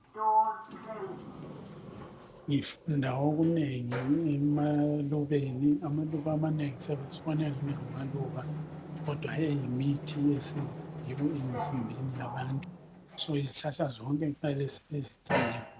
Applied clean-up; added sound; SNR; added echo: none; Sliding door; 7 dB; none.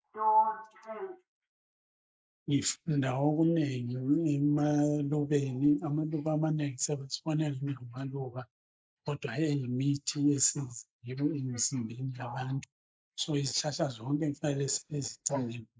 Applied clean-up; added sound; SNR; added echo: neural mask model Resemble Enhance denoiser.